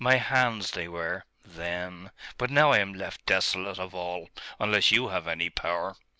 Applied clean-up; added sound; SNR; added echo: none; none; none; none.